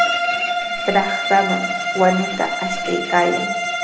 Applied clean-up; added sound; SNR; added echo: none; Bowed string instrument; 1 dB; reverberation time 0.8 s.